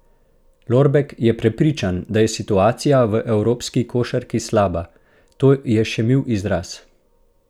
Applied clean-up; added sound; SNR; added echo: none; none; none; none.